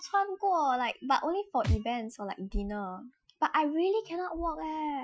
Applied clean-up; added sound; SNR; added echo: classical method Wiener filter.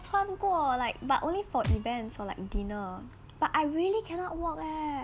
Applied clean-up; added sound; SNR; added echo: none; Thump, thud; 10 dB; none.